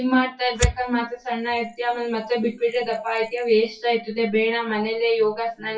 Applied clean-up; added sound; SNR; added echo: classical method WPE with log-MMSE.